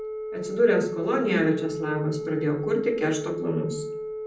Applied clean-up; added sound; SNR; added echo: none; Telephone; 7 dB; reverberation time 0.6 s.